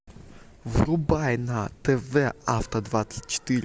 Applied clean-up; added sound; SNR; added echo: none; none; none; none.